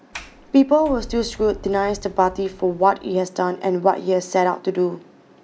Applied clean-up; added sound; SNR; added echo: none; Sliding door; 18 dB; none.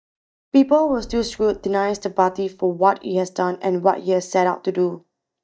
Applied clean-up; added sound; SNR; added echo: neural mask model DeepFilterNet 3.